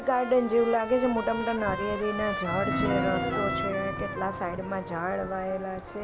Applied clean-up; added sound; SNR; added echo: none; Trumpet + Piano; 5 dB; none.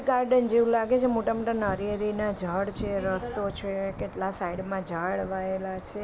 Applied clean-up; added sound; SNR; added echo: none; none; none; none.